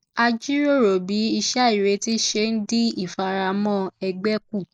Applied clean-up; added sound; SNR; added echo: neural mask model Resemble Enhance denoiser.